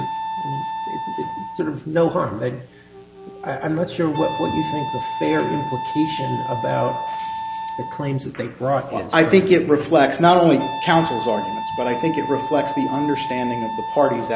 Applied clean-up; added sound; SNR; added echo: none; Wind instrument, woodwind instrument; 7 dB; none.